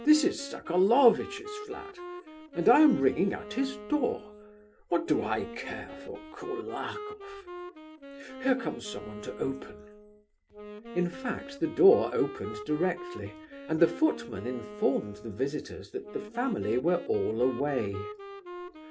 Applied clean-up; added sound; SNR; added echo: none; Wind instrument, woodwind instrument; 13 dB; reverberation time 0.3 s.